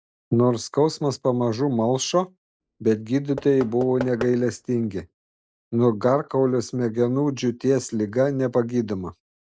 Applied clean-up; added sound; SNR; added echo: none; Knock / Wood; 15 dB; none.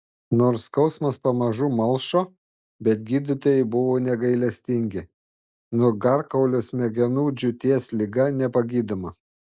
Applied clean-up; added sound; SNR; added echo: none; none; none; none.